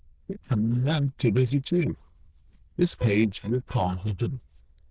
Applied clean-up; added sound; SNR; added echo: neural diffusion model UNIVERSE++.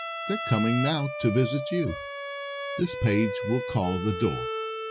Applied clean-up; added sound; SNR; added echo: classical method Wiener filter.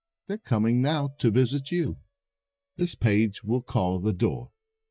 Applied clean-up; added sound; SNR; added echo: neural mask model DeepFilterNet 3.